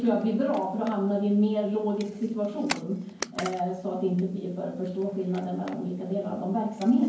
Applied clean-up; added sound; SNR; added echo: none; Camera; 17 dB; reverberation time 0.9 s.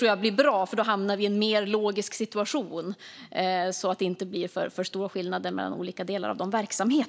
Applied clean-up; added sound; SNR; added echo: none; none; none; none.